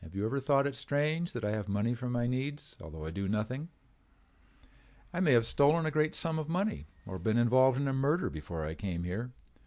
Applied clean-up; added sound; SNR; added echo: none; none; none; none.